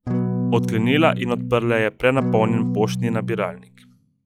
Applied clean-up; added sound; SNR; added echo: classical method log-MMSE.